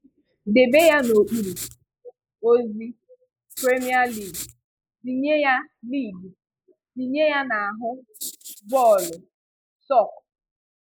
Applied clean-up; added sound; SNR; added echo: neural mask model Resemble Enhance denoiser.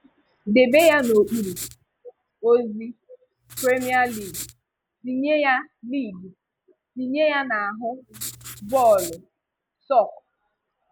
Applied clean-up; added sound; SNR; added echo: none; Writing; 14 dB; none.